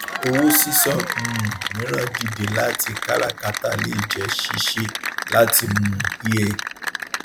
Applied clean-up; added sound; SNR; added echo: none; Applause / Cheering; 5 dB; none.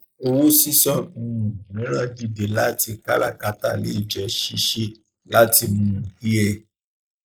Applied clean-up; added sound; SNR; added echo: neural mask model Resemble Enhance denoiser.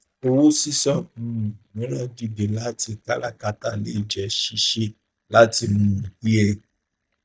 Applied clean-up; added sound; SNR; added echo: neural mask model DeepFilterNet 3.